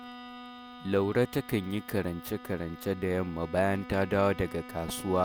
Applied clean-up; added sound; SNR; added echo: none; Bowed string instrument; 15 dB; none.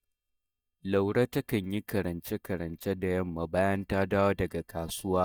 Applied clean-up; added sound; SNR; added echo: neural mask model DeepFilterNet 3.